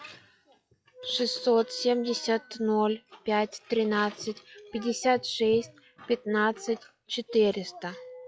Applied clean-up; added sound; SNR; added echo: classical method log-MMSE.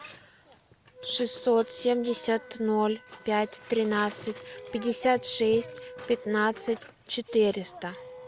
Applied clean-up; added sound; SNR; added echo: none; Wind instrument, woodwind instrument; 19 dB; none.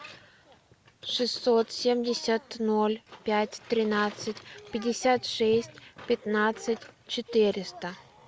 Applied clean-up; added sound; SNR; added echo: none; none; none; none.